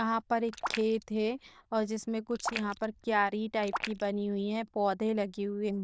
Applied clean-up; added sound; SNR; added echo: neural diffusion model UNIVERSE++.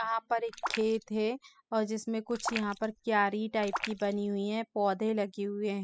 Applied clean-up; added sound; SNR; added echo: classical method spectral subtraction.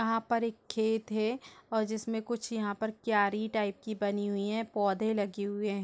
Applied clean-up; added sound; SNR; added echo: none; none; none; none.